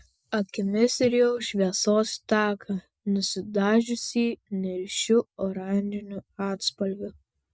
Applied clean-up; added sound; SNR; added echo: none; none; none; none.